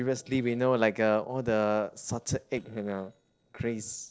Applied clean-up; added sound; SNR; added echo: neural separator model SepFormer DNS4.